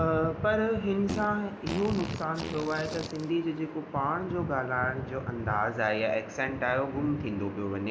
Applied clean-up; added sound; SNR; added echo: none; Fart; 10 dB; none.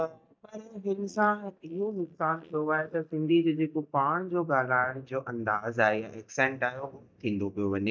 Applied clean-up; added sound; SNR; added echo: neural mask model DeepFilterNet 3.